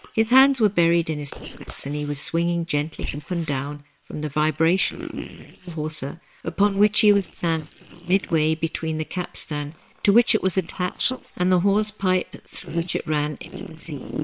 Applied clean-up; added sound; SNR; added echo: neural separator model SepFormer WHAM!.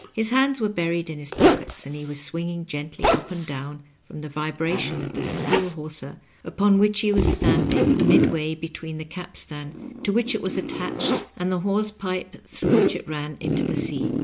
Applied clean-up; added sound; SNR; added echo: none; Zipper (clothing); -1 dB; none.